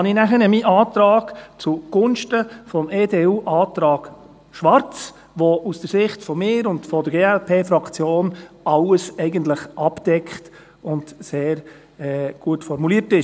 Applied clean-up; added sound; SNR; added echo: none; none; none; none.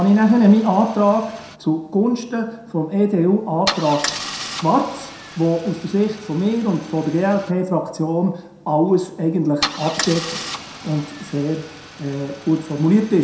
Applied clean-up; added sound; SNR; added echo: none; Idling / Engine starting / Car; 13 dB; reverberation time 0.6 s.